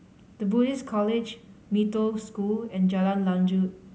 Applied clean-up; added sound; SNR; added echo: none; none; none; none.